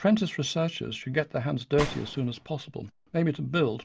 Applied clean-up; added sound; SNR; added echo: none; Gunshot, gunfire; 12 dB; none.